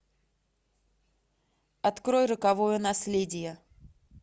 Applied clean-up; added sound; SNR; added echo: none; none; none; none.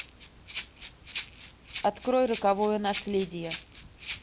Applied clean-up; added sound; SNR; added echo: none; Rattle (instrument); 9 dB; none.